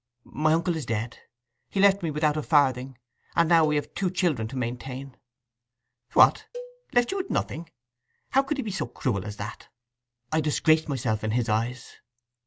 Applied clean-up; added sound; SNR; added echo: none; Cowbell; 17 dB; none.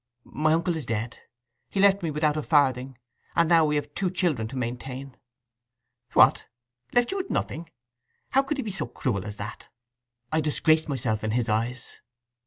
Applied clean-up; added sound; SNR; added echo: none; none; none; none.